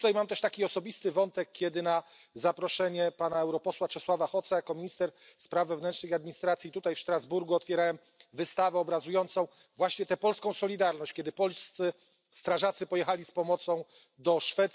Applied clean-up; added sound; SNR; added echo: none; none; none; none.